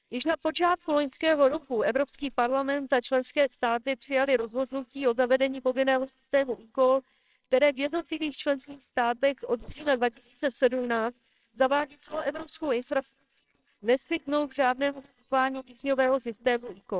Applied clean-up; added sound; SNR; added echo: neural separator model SepFormer WHAMR!.